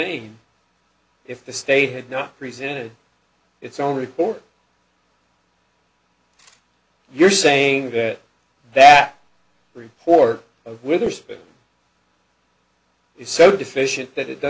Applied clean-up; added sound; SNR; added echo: none; none; none; none.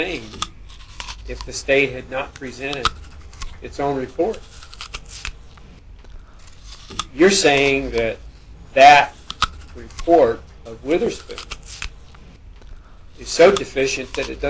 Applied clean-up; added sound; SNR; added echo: none; Chewing, mastication; 13 dB; none.